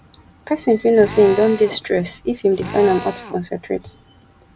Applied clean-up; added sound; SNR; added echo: none; Drill; 14 dB; none.